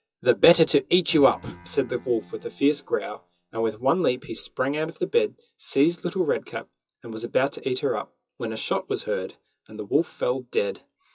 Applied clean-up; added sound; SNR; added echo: classical method WPE with log-MMSE.